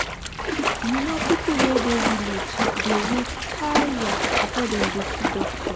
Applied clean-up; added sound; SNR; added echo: none; Splash, splatter; -3 dB; none.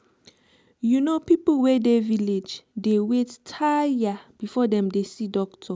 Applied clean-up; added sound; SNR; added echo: none; none; none; none.